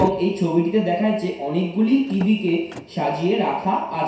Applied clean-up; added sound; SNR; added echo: none; Motor vehicle (road); 15 dB; reverberation time 0.7 s.